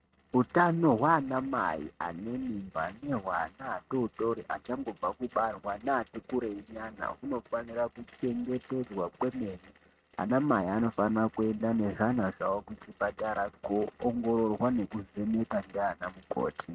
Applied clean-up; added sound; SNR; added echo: neural mask model RNNoise.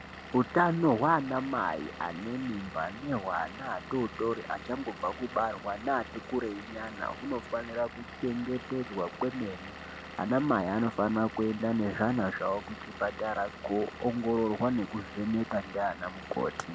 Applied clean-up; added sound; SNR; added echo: none; Engine / Vehicle; 13 dB; none.